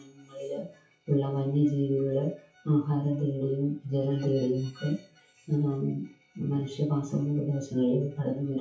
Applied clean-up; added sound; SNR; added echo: classical method WPE with log-MMSE.